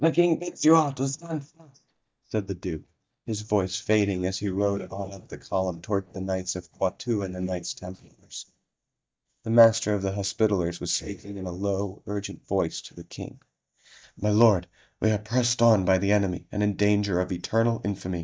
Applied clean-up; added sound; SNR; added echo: neural mask model DeepFilterNet 3.